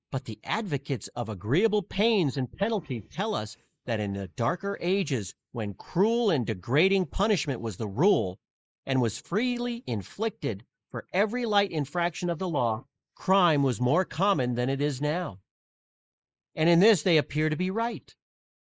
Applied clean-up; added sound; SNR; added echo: neural mask model Resemble Enhance denoiser.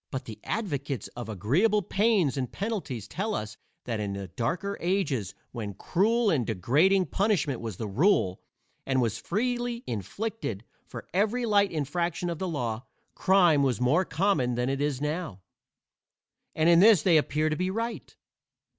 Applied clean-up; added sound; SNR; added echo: none; none; none; none.